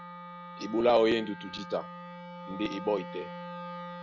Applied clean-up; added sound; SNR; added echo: none; Wind instrument, woodwind instrument; 11 dB; none.